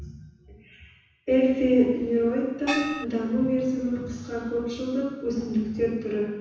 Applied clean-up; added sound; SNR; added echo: none; Gong; 4 dB; reverberation time 1.1 s.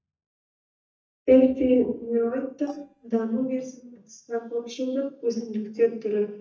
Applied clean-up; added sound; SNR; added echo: neural mask model DeepFilterNet 3.